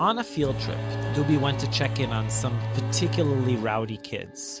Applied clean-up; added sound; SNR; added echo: none; Engine / Domestic sounds, home sounds; 2 dB; none.